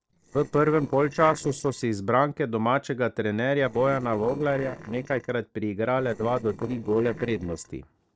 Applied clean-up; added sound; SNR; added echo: neural separator model SepFormer DNS4.